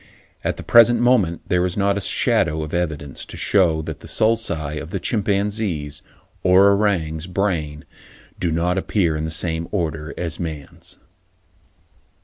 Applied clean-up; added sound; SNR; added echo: none; none; none; none.